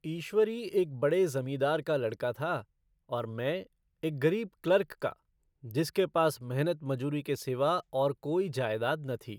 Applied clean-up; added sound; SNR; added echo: none; none; none; none.